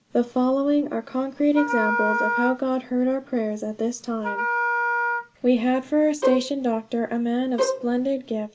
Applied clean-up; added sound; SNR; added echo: none; Wind instrument, woodwind instrument + Bowed string instrument; 4 dB; none.